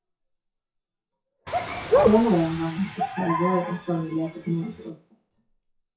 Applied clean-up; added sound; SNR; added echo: classical method WPE with log-MMSE.